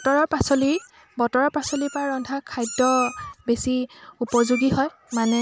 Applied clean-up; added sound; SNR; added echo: none; Meow; 15 dB; none.